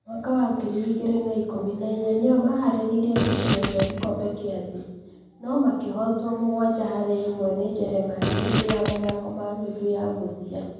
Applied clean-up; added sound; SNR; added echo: none; Fart; 1 dB; reverberation time 1.2 s.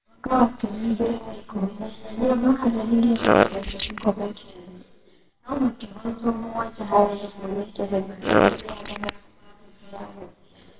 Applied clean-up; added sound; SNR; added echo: neural separator model SepFormer WHAMR!.